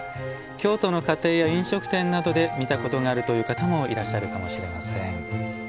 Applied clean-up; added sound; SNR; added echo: none; none; none; none.